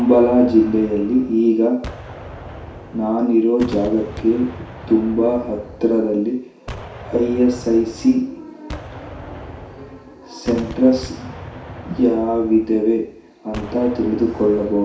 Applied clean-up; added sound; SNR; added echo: none; Gunshot, gunfire; 16 dB; reverberation time 0.6 s.